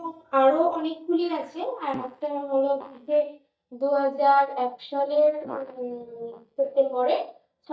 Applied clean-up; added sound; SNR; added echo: neural mask model DeepFilterNet 3.